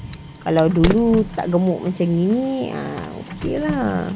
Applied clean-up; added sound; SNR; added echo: none; Printer + Crack; 10 dB; none.